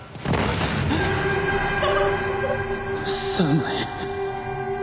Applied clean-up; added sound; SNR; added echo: none; none; none; none.